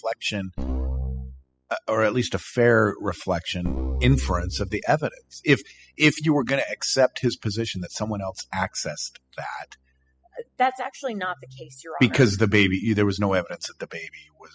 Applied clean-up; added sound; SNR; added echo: classical method spectral subtraction.